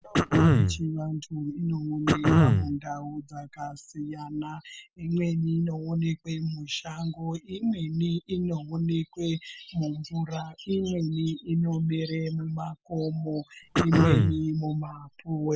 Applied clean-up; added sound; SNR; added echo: none; Cough; -4 dB; none.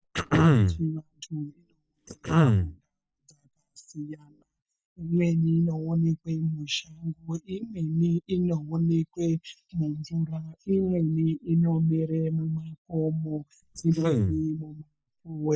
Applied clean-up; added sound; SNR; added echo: neural mask model DeepFilterNet 3.